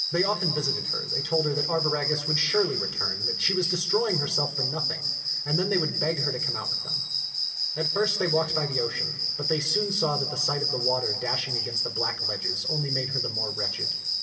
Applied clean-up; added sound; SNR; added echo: none; Cricket; -2 dB; reverberation time 1.9 s.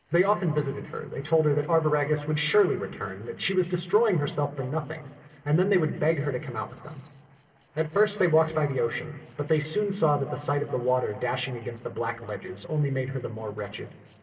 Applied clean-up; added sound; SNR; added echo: neural separator model SepFormer DNS4.